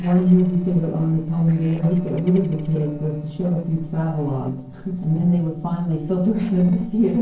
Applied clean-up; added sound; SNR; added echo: neural separator model SepFormer DNS4.